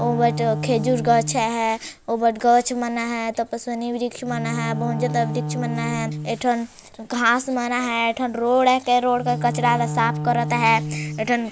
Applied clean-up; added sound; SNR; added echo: none; Wind instrument, woodwind instrument; 8 dB; none.